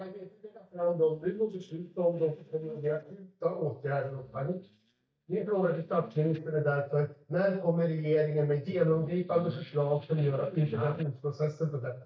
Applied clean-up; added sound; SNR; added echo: neural mask model DeepFilterNet 3.